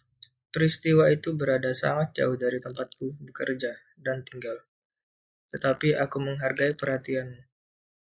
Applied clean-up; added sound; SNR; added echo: neural mask model Resemble Enhance denoiser.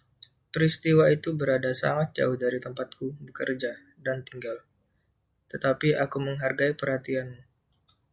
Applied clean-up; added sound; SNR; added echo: none; none; none; none.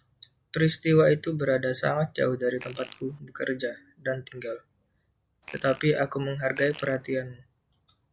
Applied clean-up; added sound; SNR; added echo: none; Fart; 19 dB; none.